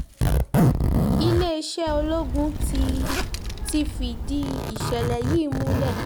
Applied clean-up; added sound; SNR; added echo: none; Zipper (clothing) + Wind; -4 dB; none.